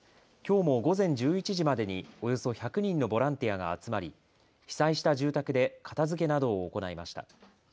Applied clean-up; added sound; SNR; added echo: none; none; none; none.